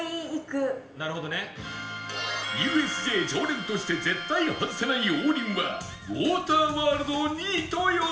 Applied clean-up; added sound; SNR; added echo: none; none; none; reverberation time 1.2 s.